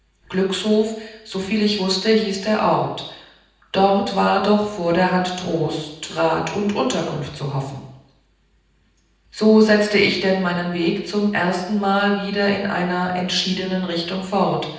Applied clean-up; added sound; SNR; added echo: none; none; none; reverberation time 0.9 s.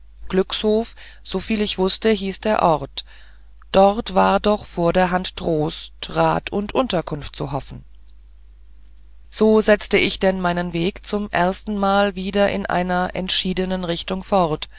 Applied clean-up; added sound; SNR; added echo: none; none; none; none.